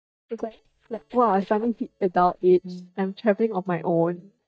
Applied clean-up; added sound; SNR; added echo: neural mask model DeepFilterNet 3.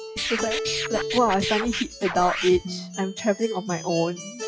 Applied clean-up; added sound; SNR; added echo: classical method log-MMSE.